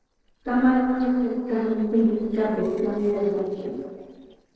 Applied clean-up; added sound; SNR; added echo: neural separator model SepFormer DNS4.